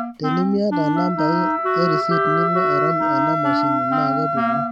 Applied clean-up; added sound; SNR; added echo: none; Wind instrument, woodwind instrument + Wind instrument, woodwind instrument; -4 dB; none.